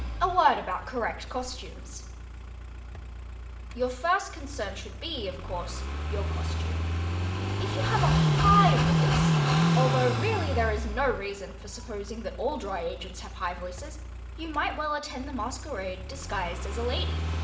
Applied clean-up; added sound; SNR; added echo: none; Car passing by / Idling; -2 dB; reverberation time 0.9 s.